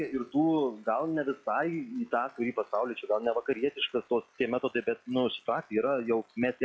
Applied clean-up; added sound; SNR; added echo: classical method log-MMSE.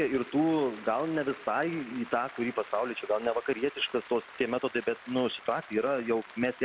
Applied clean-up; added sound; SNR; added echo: none; Applause; 18 dB; none.